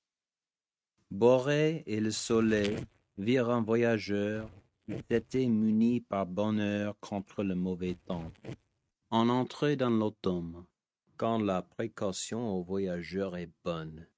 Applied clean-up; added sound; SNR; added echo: neural mask model RNNoise.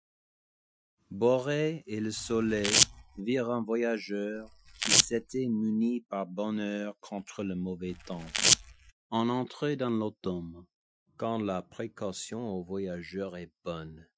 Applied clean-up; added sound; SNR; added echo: classical method Wiener filter.